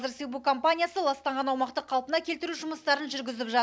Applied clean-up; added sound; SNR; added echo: none; none; none; none.